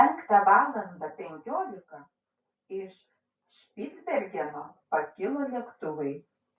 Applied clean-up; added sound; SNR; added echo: none; none; none; none.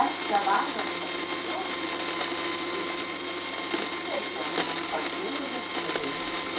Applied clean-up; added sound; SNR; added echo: none; Domestic sounds, home sounds; -5 dB; none.